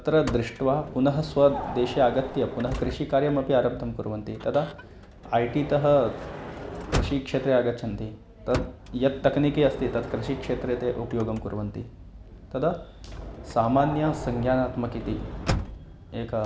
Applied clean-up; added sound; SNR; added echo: none; Animal + Sliding door / Motor vehicle (road); 10 dB; none.